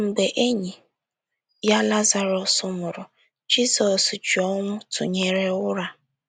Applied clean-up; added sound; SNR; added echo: none; none; none; none.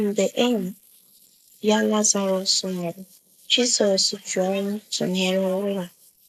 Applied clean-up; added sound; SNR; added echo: neural mask model Resemble Enhance denoiser.